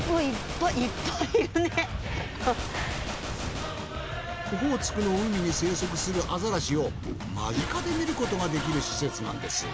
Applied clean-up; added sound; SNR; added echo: none; Whoosh, swoosh, swish + Gunshot, gunfire; 10 dB; none.